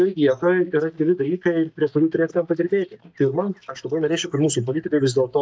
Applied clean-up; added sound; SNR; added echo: neural mask model DeepFilterNet 3.